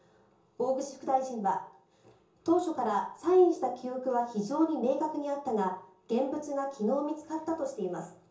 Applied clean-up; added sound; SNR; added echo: none; none; none; reverberation time 0.6 s.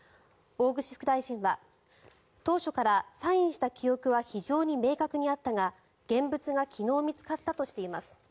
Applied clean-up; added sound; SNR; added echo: none; none; none; none.